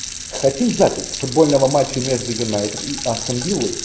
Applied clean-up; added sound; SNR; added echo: none; Sink (filling or washing) / Water tap, faucet; 9 dB; none.